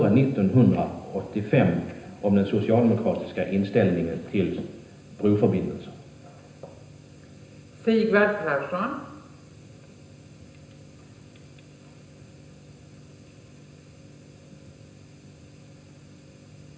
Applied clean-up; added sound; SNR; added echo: none; none; none; reverberation time 0.9 s.